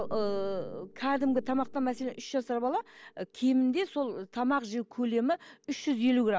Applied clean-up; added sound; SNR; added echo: neural mask model DeepFilterNet 3.